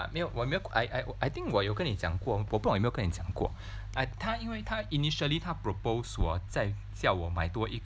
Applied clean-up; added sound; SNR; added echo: none; none; none; none.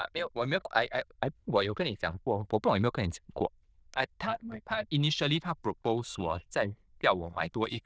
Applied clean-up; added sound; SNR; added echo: neural diffusion model UNIVERSE++.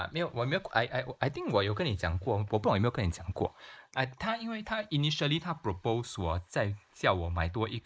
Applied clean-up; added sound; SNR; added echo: neural mask model Resemble Enhance denoiser.